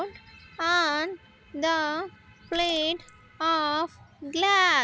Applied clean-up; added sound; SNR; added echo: none; Splash, splatter; 19 dB; none.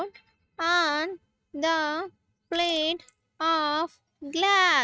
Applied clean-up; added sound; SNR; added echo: neural mask model RNNoise.